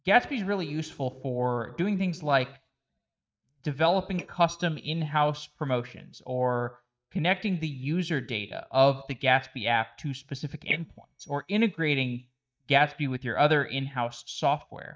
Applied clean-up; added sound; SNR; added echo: neural mask model DeepFilterNet 3.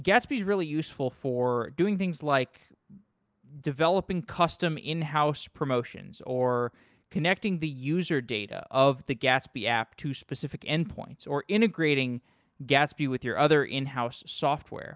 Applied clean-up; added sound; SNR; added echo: none; none; none; none.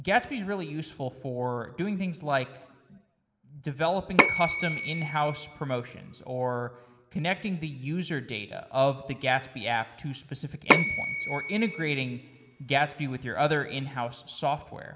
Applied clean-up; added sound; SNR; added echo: none; Bell / Telephone; -4 dB; reverberation time 1.1 s.